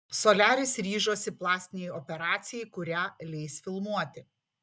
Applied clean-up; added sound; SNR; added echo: none; none; none; none.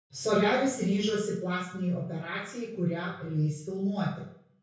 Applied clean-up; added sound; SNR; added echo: none; none; none; reverberation time 0.6 s.